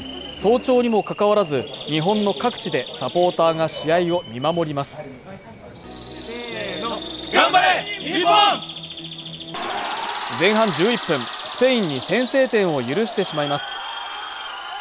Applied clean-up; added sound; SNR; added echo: none; Bird vocalization, bird call, bird song; 14 dB; none.